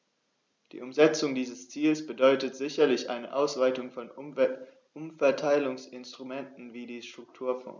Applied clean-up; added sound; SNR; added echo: none; none; none; none.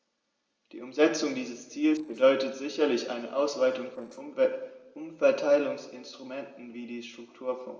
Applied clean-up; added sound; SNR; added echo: neural separator model SepFormer DNS4.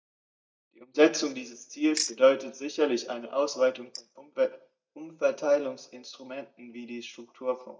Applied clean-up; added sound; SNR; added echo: neural mask model DeepFilterNet 3.